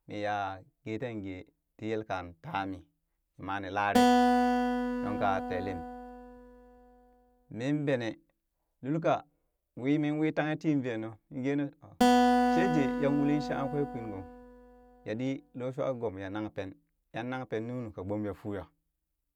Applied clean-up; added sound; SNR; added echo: none; Acoustic guitar; -5 dB; none.